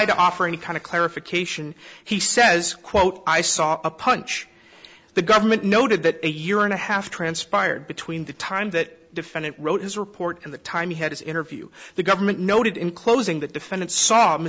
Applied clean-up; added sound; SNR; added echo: none; none; none; none.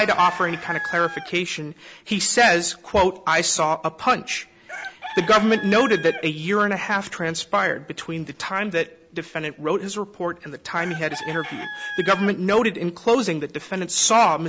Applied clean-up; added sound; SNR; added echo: none; Chicken, rooster; 16 dB; none.